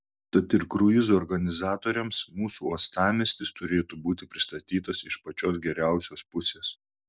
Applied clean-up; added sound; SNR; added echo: none; none; none; none.